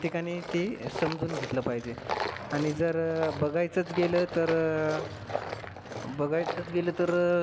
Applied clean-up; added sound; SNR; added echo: none; Tools; 9 dB; none.